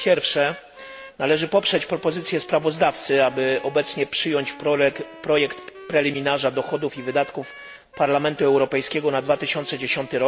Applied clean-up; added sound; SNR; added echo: none; Wind instrument, woodwind instrument; 20 dB; none.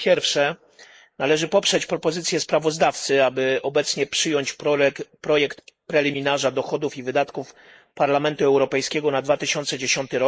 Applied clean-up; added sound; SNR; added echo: neural mask model Resemble Enhance denoiser.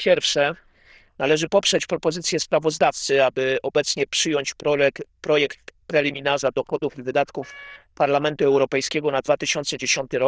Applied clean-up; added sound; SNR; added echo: neural diffusion model UNIVERSE++.